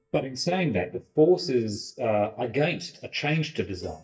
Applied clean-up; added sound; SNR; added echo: neural mask model DeepFilterNet 3.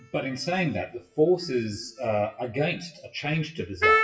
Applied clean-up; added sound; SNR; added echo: classical method WPE with log-MMSE.